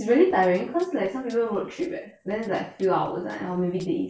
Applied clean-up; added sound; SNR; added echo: neural separator model SepFormer DNS4.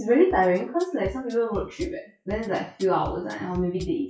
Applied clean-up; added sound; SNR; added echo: classical method log-MMSE.